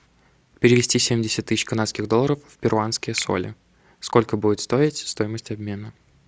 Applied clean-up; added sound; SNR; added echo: none; Finger snapping; 20 dB; none.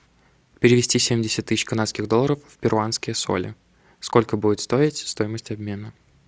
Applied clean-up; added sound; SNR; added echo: none; none; none; none.